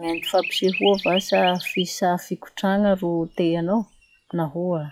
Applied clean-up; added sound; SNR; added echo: classical method log-MMSE.